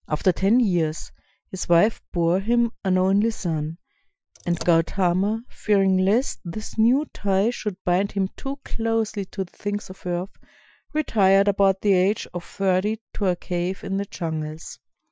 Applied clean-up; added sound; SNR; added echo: classical method Wiener filter.